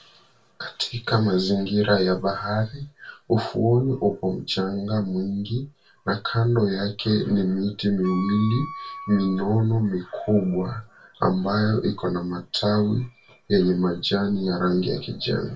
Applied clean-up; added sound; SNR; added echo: none; Wind instrument, woodwind instrument; 14 dB; reverberation time 0.2 s.